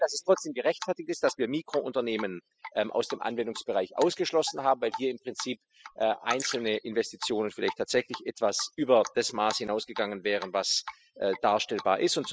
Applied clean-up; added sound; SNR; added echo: classical method spectral subtraction.